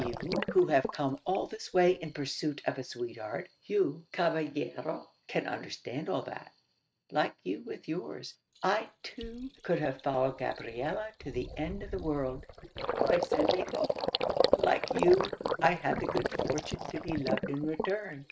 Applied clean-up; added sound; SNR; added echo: neural mask model RNNoise.